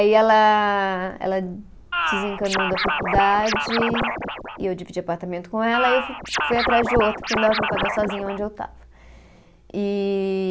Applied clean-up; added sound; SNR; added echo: none; Scratching (performance technique); 2 dB; none.